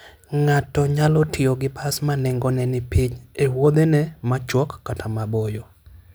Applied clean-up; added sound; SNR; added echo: none; none; none; none.